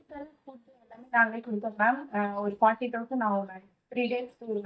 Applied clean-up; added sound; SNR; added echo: neural mask model DeepFilterNet 3.